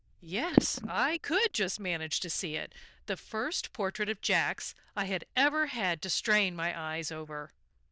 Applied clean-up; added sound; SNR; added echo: neural diffusion model UNIVERSE++.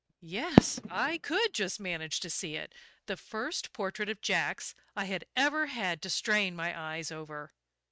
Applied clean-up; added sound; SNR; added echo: neural mask model RNNoise.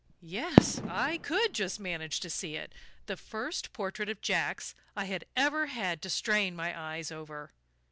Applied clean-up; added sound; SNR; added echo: none; Fireworks; -2 dB; none.